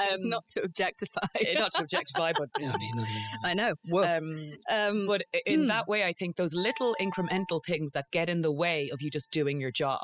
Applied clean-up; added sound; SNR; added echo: classical method spectral subtraction.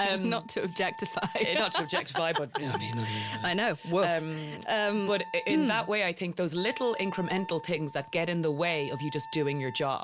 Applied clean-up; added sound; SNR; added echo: none; Wind instrument, woodwind instrument; 14 dB; none.